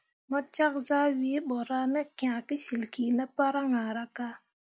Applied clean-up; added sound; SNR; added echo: none; none; none; none.